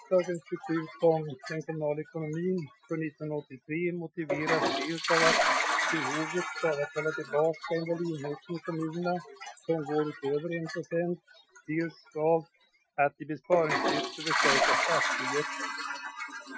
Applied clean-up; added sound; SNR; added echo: classical method Wiener filter.